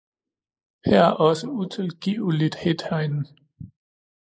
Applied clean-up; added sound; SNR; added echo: neural mask model Resemble Enhance denoiser.